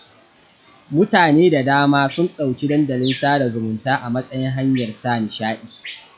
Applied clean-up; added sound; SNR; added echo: classical method log-MMSE.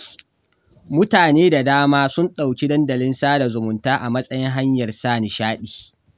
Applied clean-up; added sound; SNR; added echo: none; none; none; none.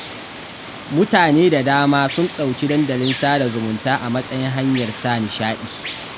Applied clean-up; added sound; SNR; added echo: none; Water; 13 dB; none.